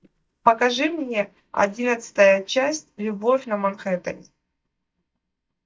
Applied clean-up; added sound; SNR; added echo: neural mask model DeepFilterNet 3.